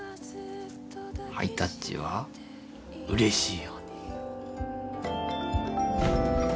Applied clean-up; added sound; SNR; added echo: none; none; none; none.